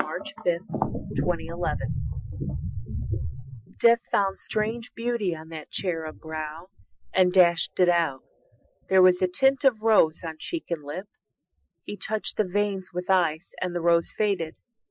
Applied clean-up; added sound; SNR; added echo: classical method Wiener filter.